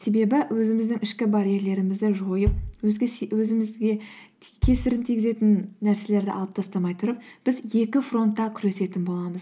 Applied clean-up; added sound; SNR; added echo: none; Bass drum; 8 dB; none.